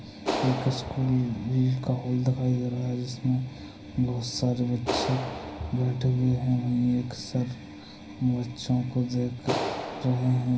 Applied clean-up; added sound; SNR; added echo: none; Clapping; 10 dB; reverberation time 0.5 s.